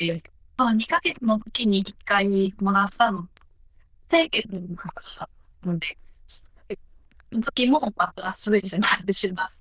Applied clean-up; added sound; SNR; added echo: neural diffusion model UNIVERSE++.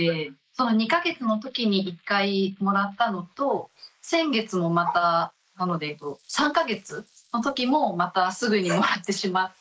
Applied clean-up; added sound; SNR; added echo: neural mask model Resemble Enhance denoiser.